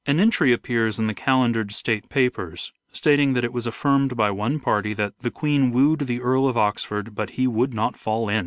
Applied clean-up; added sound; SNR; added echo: none; none; none; none.